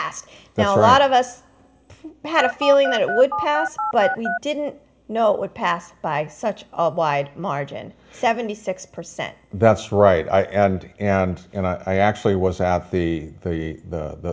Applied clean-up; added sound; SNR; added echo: none; Telephone; 4 dB; reverberation time 0.3 s.